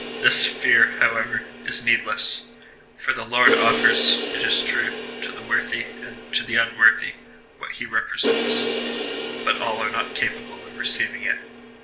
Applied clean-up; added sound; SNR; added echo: none; Crash cymbal; 7 dB; reverberation time 0.4 s.